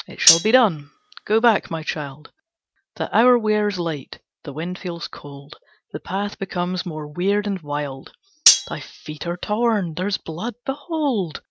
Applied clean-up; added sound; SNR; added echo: none; Cutlery, silverware; -1 dB; none.